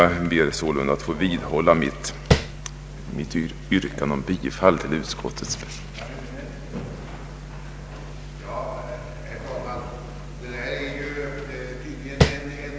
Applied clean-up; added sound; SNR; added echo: none; Tap; -4 dB; none.